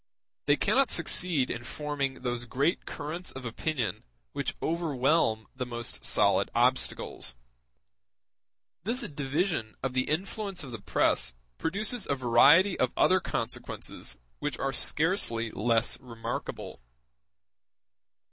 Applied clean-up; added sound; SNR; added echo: none; none; none; none.